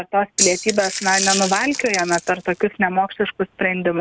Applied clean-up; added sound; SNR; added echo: none; Rattle (instrument) + Coin (dropping); 5 dB; none.